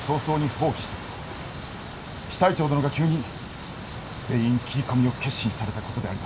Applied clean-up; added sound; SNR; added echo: none; none; none; none.